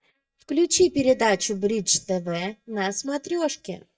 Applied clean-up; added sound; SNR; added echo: neural mask model DeepFilterNet 3.